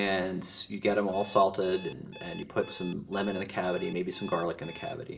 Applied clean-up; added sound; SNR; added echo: none; Alarm; 18 dB; reverberation time 1.4 s.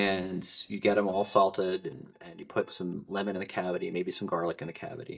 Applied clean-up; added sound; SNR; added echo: neural mask model DeepFilterNet 3.